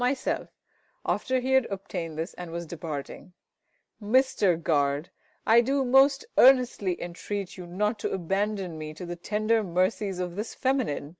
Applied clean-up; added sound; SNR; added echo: none; none; none; none.